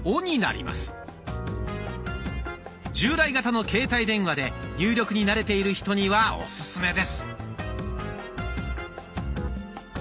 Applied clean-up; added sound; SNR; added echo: none; Musical instrument; 18 dB; none.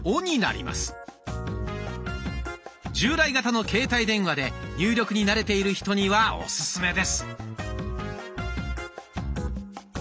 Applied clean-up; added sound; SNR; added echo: none; none; none; none.